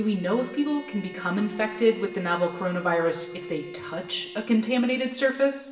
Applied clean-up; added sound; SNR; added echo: none; Bowed string instrument; 15 dB; reverberation time 1.1 s.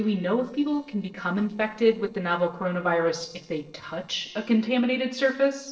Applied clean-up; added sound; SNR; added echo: neural separator model SepFormer DNS4.